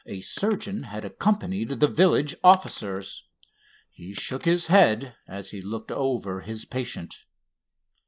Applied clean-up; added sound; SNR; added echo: neural mask model Resemble Enhance denoiser.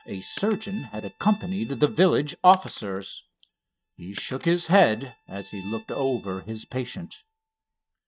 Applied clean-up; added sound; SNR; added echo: neural mask model RNNoise.